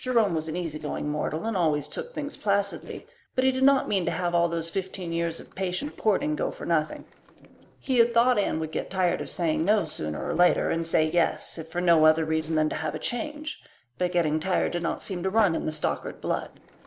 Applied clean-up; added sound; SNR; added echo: neural separator model SepFormer DNS4.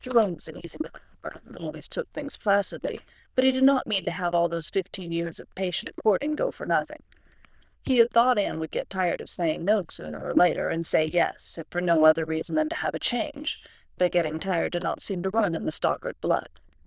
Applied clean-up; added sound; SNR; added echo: neural diffusion model UNIVERSE++.